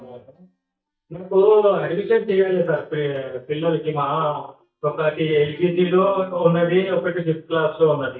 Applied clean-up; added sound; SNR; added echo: neural mask model DeepFilterNet 3.